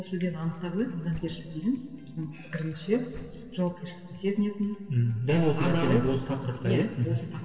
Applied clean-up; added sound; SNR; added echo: neural separator model SepFormer DNS4.